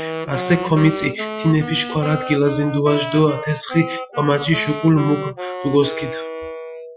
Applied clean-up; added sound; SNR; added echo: classical method Wiener filter.